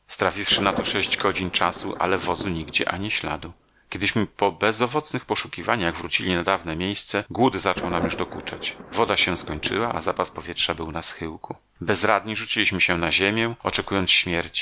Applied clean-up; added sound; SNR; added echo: none; Thunder; 15 dB; none.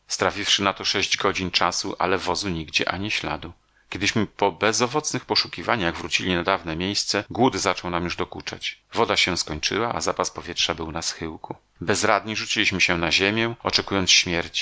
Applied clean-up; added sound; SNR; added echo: none; none; none; none.